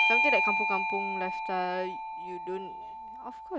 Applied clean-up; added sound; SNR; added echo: none; Bell / Doorbell; -5 dB; none.